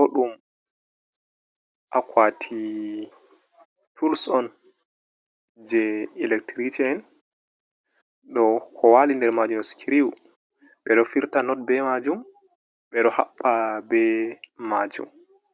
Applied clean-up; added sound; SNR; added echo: none; none; none; none.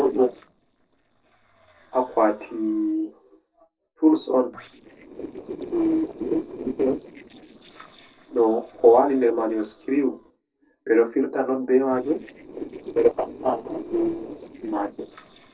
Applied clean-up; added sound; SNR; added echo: neural separator model SepFormer DNS4.